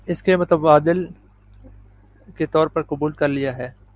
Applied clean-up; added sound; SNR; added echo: none; none; none; none.